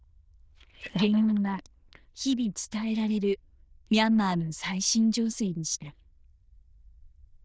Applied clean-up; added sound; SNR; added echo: neural diffusion model UNIVERSE++.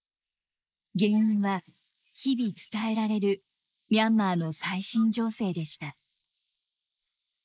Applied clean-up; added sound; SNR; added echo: neural mask model Resemble Enhance denoiser.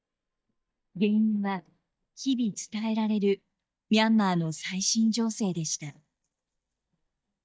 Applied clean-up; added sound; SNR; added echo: neural mask model DeepFilterNet 3.